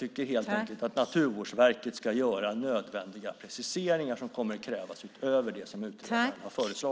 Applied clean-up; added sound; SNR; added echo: none; none; none; none.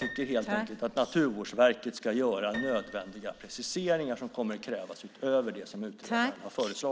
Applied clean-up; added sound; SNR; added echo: none; Piano; 15 dB; none.